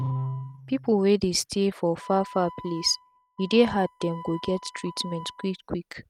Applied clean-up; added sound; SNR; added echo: neural mask model RNNoise.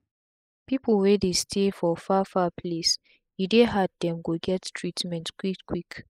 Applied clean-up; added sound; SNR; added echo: neural mask model Resemble Enhance denoiser.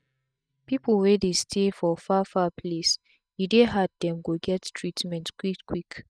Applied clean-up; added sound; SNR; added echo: neural mask model DeepFilterNet 3.